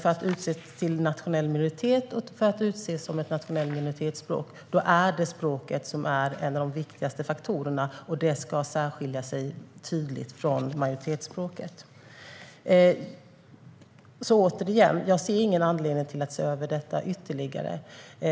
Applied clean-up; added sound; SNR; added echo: none; none; none; none.